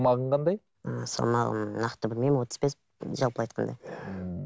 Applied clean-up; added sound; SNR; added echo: none; none; none; none.